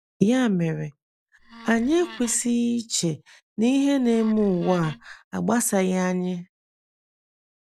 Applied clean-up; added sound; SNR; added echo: none; Wood; 19 dB; none.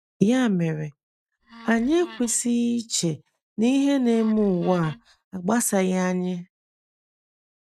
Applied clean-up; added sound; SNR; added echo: neural mask model RNNoise.